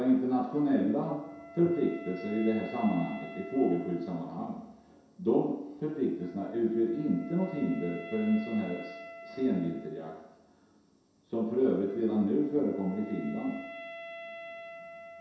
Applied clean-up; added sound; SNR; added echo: none; Wind instrument, woodwind instrument; 16 dB; reverberation time 0.7 s.